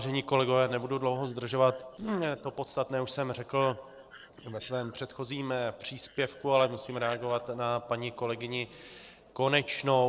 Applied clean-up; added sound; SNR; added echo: neural separator model SepFormer DNS4.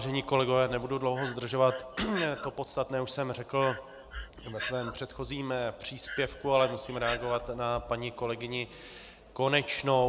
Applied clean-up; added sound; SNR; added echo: none; Breathing; 11 dB; none.